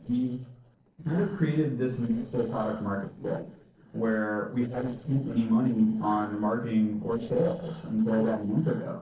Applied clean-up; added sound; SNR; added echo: neural separator model SepFormer DNS4.